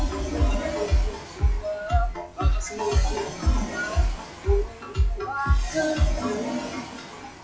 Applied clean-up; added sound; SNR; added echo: classical method WPE with log-MMSE.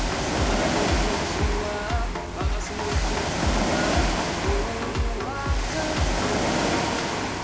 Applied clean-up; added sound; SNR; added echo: none; Ocean; 0 dB; reverberation time 2.6 s.